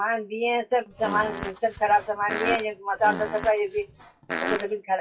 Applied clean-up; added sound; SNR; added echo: classical method WPE with log-MMSE.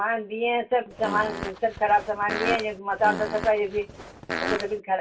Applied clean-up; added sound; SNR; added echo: none; Fart; 7 dB; reverberation time 0.2 s.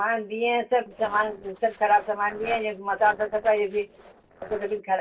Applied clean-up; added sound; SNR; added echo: neural separator model SepFormer DNS4.